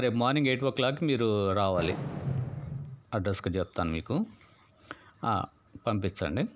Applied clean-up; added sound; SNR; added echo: none; Fireworks; 5 dB; none.